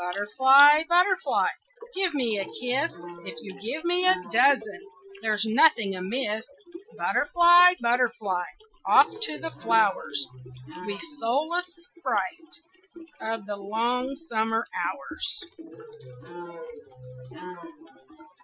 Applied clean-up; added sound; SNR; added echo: classical method Wiener filter.